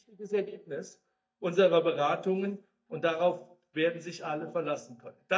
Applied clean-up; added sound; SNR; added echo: neural mask model DeepFilterNet 3.